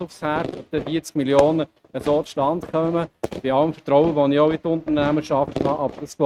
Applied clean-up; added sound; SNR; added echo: neural mask model RNNoise.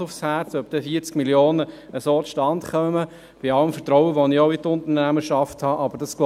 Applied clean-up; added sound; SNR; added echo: none; none; none; none.